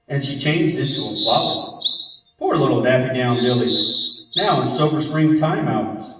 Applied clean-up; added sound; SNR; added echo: none; Bird vocalization, bird call, bird song; 2 dB; reverberation time 1.0 s.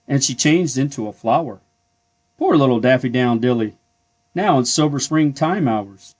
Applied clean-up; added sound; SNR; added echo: none; none; none; none.